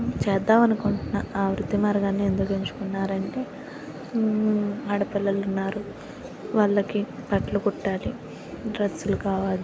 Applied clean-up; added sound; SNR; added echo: none; none; none; none.